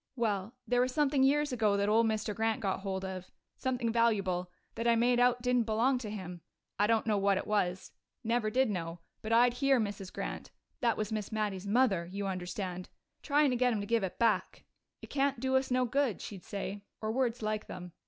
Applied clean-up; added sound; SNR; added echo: none; none; none; none.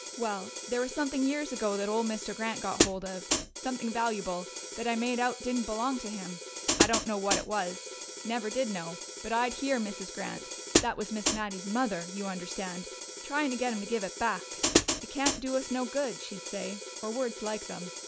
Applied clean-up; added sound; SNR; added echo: none; Hi-hat; 2 dB; none.